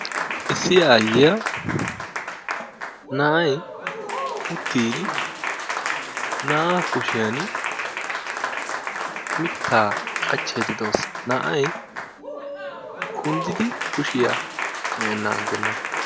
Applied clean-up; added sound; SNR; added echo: none; Applause; 3 dB; none.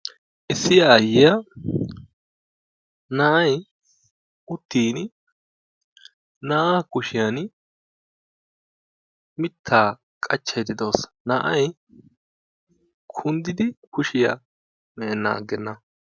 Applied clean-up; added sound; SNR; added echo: none; none; none; none.